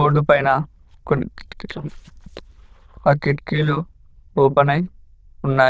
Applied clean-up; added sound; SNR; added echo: neural diffusion model UNIVERSE++.